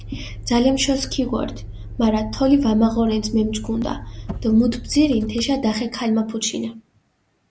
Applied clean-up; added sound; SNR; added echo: none; Motor vehicle (road); 13 dB; none.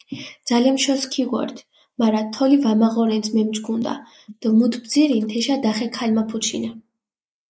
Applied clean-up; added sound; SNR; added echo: neural mask model Resemble Enhance denoiser.